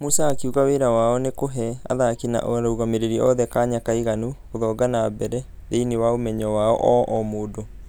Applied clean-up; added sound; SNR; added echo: none; none; none; none.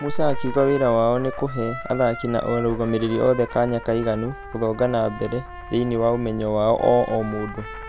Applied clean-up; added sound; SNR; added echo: none; Trumpet; 15 dB; none.